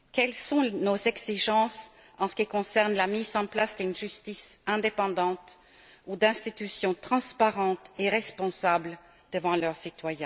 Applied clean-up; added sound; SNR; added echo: none; none; none; none.